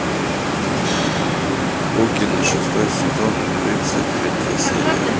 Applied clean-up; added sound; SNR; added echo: none; Insect; 18 dB; none.